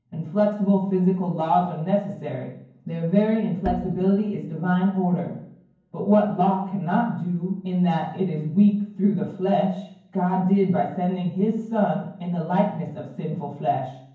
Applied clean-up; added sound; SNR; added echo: none; Bowed string instrument; 12 dB; reverberation time 0.9 s.